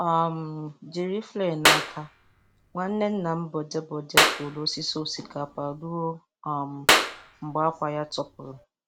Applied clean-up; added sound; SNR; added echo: none; Clapping; -3 dB; none.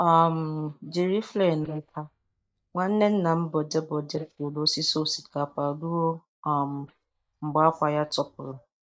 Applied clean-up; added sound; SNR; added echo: neural mask model DeepFilterNet 3.